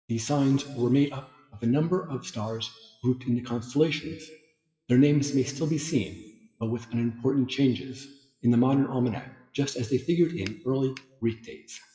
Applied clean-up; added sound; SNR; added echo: classical method WPE with log-MMSE.